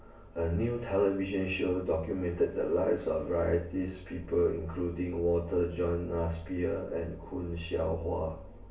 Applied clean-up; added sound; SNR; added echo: none; none; none; reverberation time 0.3 s.